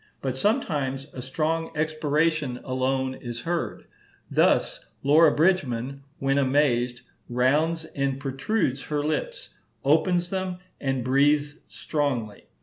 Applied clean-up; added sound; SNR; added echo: none; none; none; none.